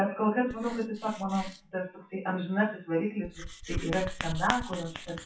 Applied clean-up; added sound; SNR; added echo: classical method WPE with log-MMSE.